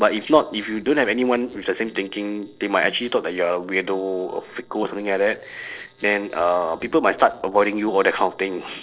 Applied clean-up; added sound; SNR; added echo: neural separator model SepFormer DNS4.